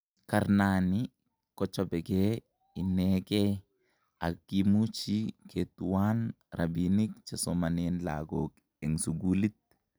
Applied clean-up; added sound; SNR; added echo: none; none; none; none.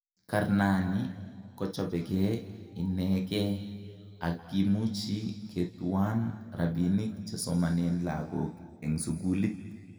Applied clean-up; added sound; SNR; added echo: none; none; none; reverberation time 1.9 s.